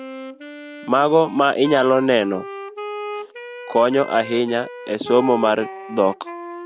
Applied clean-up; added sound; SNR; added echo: none; Wind instrument, woodwind instrument; 13 dB; none.